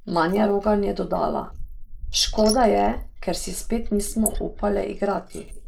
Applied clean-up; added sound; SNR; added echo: neural mask model Resemble Enhance denoiser.